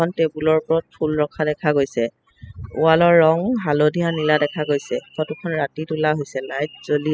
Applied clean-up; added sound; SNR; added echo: classical method spectral subtraction.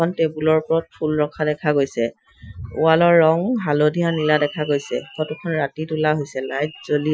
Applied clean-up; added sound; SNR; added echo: classical method Wiener filter.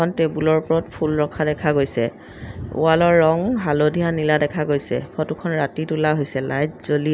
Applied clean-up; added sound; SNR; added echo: none; none; none; none.